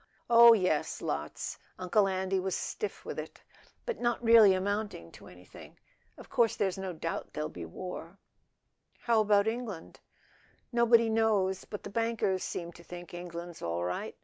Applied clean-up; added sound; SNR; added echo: none; none; none; none.